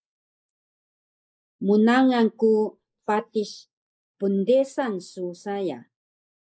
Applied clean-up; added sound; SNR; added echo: neural mask model Resemble Enhance denoiser.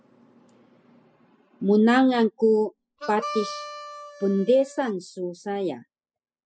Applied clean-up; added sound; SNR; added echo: classical method spectral subtraction.